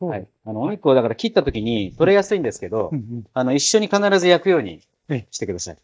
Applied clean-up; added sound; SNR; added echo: neural mask model DeepFilterNet 3.